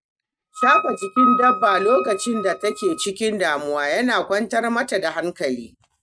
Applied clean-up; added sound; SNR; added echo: neural mask model RNNoise.